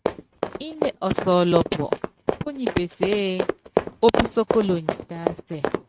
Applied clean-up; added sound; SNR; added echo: neural mask model RNNoise.